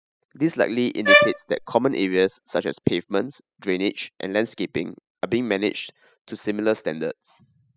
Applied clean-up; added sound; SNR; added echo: classical method spectral subtraction.